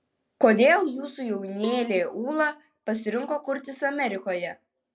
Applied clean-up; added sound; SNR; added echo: none; Cowbell; 18 dB; none.